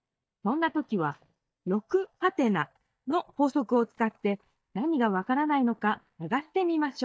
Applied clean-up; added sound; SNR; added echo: neural mask model DeepFilterNet 3.